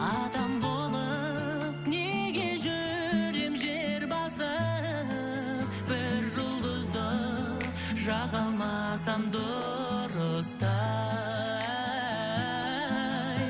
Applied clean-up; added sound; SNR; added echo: none; Brass instrument; 17 dB; none.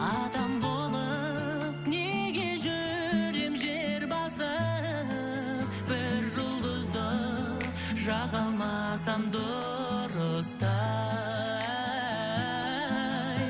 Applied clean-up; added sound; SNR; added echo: none; none; none; none.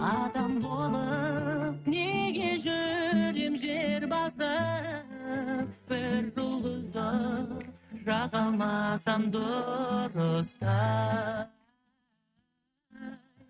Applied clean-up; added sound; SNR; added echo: neural mask model RNNoise.